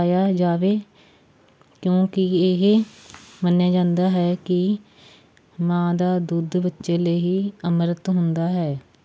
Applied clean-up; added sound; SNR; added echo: none; none; none; none.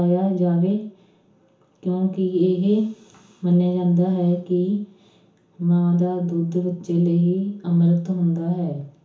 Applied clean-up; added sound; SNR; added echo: none; none; none; reverberation time 0.7 s.